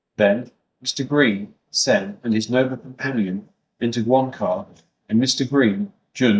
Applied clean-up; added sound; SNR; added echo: neural mask model DeepFilterNet 3.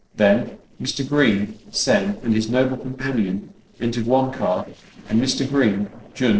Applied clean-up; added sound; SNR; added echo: neural separator model SepFormer DNS4.